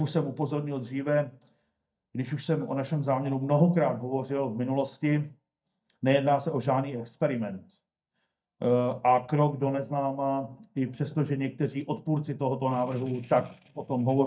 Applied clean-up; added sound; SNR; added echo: neural mask model DeepFilterNet 3.